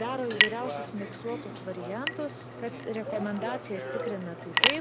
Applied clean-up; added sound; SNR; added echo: none; Chink, clink; -3 dB; none.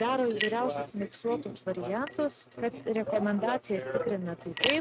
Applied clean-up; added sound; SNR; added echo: neural mask model RNNoise.